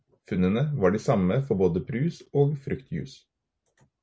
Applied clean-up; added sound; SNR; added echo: none; none; none; none.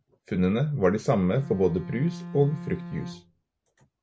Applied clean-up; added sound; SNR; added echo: none; Bowed string instrument; 12 dB; none.